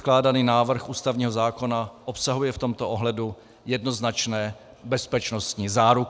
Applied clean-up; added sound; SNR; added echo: none; none; none; none.